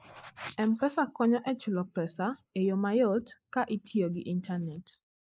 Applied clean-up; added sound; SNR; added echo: neural mask model Resemble Enhance denoiser.